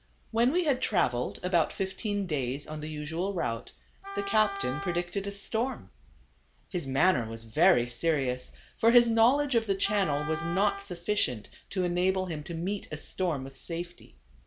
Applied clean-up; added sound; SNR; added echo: none; Wind instrument, woodwind instrument; 11 dB; none.